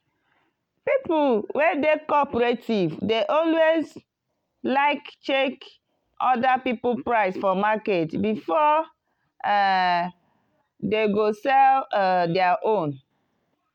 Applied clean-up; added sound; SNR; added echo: none; none; none; none.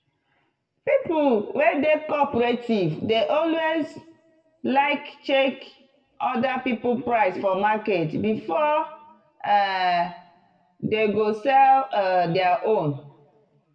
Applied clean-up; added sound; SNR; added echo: none; none; none; reverberation time 0.6 s.